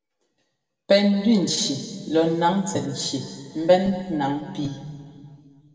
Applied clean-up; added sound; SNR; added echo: none; none; none; reverberation time 1.9 s.